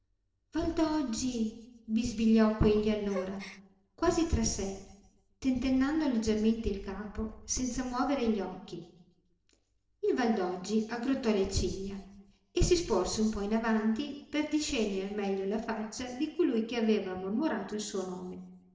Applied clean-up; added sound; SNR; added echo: neural separator model SepFormer DNS4.